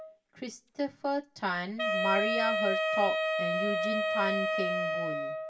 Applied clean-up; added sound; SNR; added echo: none; Wind instrument, woodwind instrument; -3 dB; reverberation time 0.2 s.